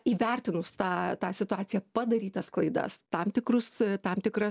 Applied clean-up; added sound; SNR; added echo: none; none; none; none.